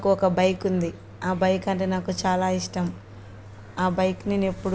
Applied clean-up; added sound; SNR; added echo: none; none; none; none.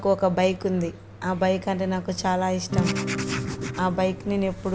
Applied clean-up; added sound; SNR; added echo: none; Acoustic guitar / Strum + Writing; 3 dB; none.